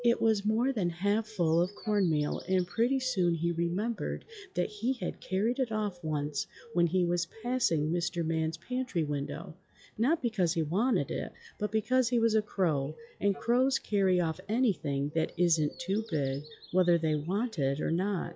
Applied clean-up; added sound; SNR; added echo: classical method log-MMSE.